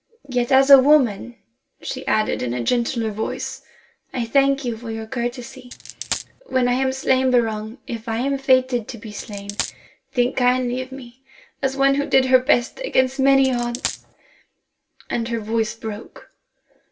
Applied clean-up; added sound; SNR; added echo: none; Coin (dropping); 9 dB; reverberation time 0.2 s.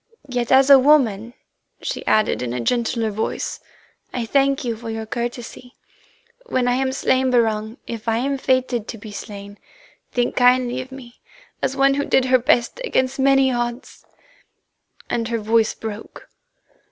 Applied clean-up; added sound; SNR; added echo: none; none; none; none.